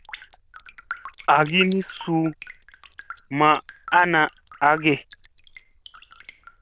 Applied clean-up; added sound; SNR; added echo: neural diffusion model UNIVERSE++.